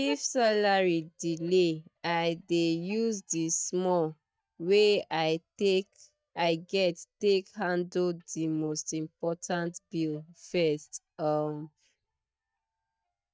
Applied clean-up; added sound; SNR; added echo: neural mask model DeepFilterNet 3.